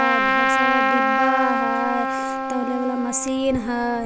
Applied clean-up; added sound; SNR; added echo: none; Trumpet; -3 dB; none.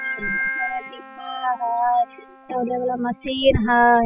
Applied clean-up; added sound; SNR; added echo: classical method spectral subtraction.